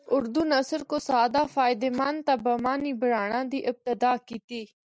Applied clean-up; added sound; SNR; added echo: none; none; none; none.